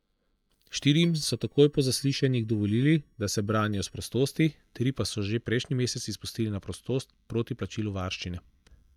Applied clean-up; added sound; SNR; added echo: neural mask model DeepFilterNet 3.